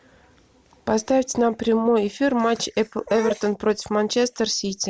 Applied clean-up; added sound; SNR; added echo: none; none; none; none.